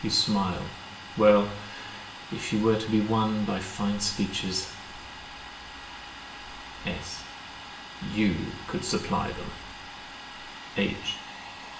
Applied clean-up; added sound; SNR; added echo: none; Domestic sounds, home sounds; 12 dB; reverberation time 1.0 s.